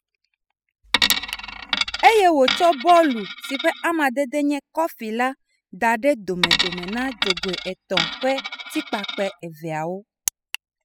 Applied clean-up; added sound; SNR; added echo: classical method spectral subtraction.